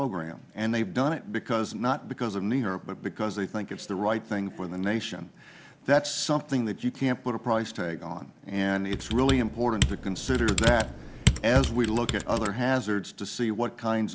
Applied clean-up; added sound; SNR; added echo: none; Computer keyboard; 1 dB; none.